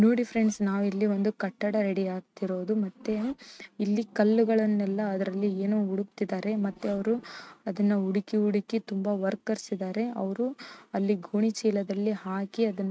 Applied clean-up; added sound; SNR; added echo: neural mask model RNNoise.